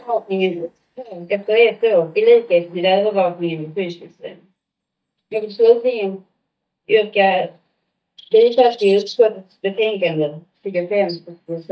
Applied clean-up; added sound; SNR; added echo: neural mask model DeepFilterNet 3.